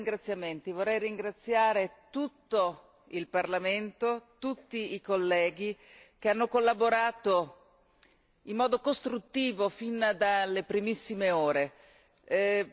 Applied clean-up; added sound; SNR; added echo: none; none; none; none.